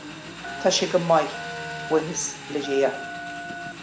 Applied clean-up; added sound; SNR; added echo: none; Telephone + Engine; 9 dB; none.